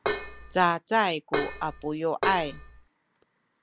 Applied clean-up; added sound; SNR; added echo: none; Dishes, pots, and pans; 3 dB; none.